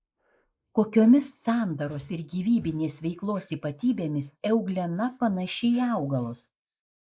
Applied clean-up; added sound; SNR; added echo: neural mask model Resemble Enhance denoiser.